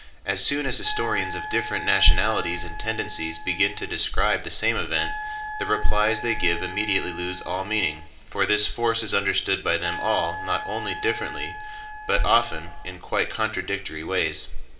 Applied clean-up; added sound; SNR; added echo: none; Wind instrument, woodwind instrument; 12 dB; reverberation time 1.8 s.